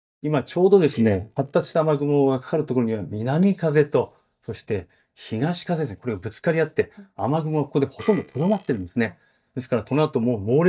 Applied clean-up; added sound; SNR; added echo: neural mask model DeepFilterNet 3.